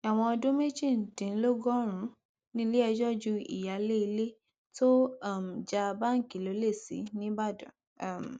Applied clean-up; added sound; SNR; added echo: none; none; none; none.